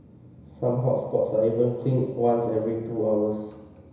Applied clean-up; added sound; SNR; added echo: none; none; none; reverberation time 1.0 s.